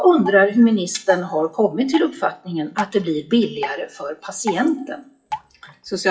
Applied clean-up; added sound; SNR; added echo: classical method WPE with log-MMSE.